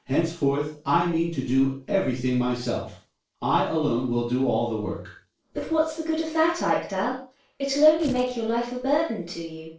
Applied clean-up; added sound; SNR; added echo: neural separator model SepFormer DNS4.